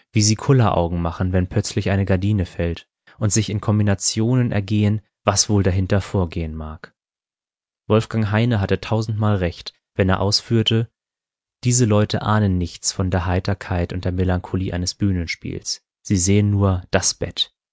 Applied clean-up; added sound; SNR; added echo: none; none; none; none.